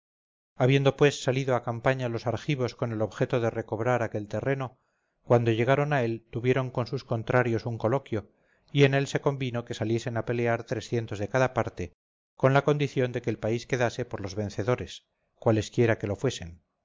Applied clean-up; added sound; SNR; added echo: none; none; none; none.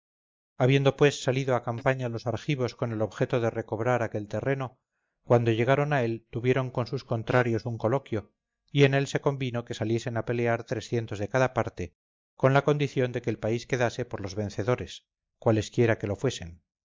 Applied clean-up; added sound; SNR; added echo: neural mask model DeepFilterNet 3.